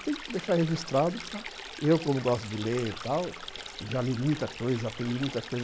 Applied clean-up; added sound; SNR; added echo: none; Stream; 12 dB; none.